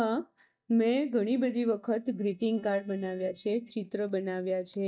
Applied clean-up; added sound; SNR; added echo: neural mask model DeepFilterNet 3.